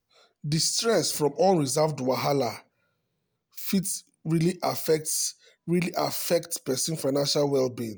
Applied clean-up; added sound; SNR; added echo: none; none; none; none.